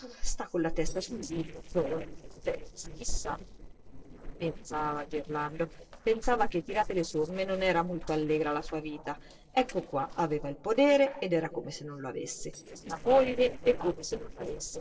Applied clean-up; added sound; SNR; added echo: neural separator model SepFormer DNS4.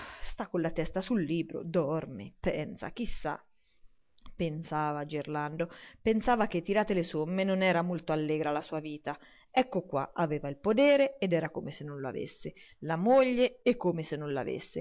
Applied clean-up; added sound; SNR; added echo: none; none; none; none.